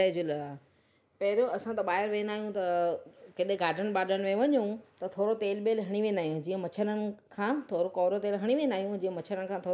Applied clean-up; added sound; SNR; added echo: none; none; none; none.